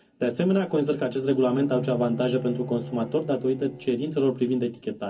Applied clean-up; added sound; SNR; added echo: none; Bowed string instrument; 13 dB; reverberation time 0.4 s.